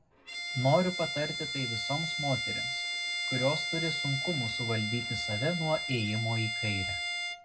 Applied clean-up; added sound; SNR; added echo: none; Bowed string instrument; 2 dB; reverberation time 0.3 s.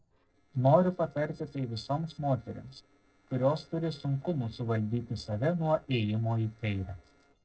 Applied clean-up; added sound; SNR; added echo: neural separator model SepFormer DNS4.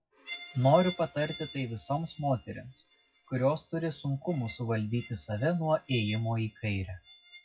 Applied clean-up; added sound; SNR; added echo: classical method WPE with log-MMSE.